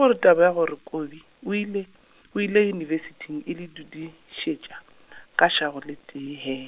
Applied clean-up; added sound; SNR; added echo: none; none; none; none.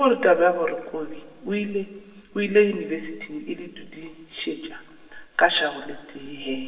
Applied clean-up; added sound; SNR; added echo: none; none; none; reverberation time 2.9 s.